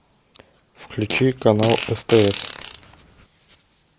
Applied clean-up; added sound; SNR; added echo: none; Fart; 8 dB; none.